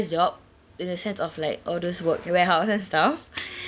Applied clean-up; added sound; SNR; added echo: none; none; none; none.